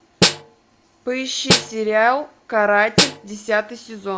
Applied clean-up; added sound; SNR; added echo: none; Snare drum; -1 dB; none.